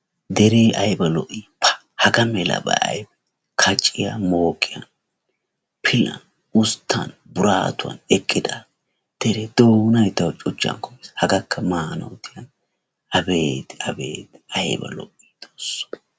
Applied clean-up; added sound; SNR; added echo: none; none; none; none.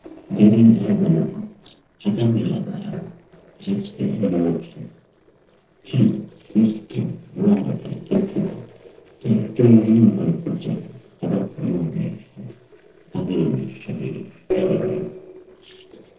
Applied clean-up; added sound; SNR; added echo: neural separator model SepFormer DNS4.